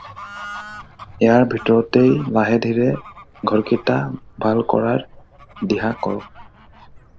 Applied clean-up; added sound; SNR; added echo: none; Bird / Fowl; 19 dB; none.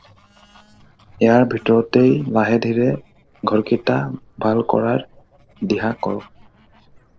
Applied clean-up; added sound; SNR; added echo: neural separator model SepFormer DNS4.